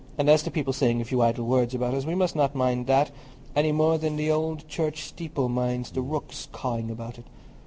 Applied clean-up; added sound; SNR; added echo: none; Brass instrument; 18 dB; none.